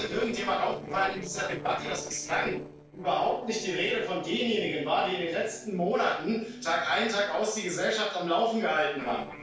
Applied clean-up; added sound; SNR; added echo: neural separator model SepFormer DNS4.